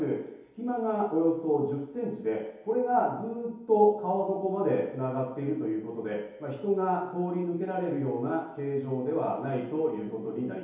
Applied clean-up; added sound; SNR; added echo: none; none; none; reverberation time 2.2 s.